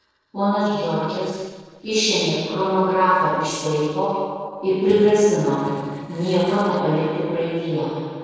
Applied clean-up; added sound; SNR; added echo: neural separator model SepFormer DNS4.